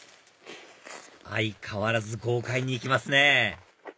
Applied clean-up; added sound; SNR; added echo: none; none; none; none.